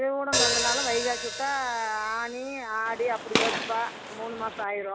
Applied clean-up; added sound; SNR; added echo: none; Hi-hat + Gunshot, gunfire; 0 dB; none.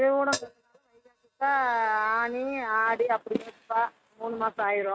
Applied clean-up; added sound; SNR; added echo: neural mask model RNNoise.